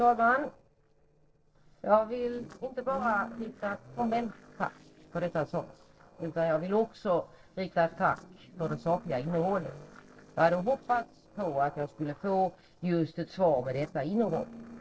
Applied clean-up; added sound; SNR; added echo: neural separator model SepFormer DNS4.